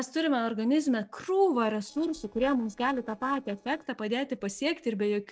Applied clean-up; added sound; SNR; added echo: neural separator model SepFormer DNS4.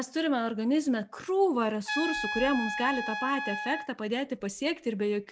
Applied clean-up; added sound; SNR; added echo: none; Trumpet; 8 dB; none.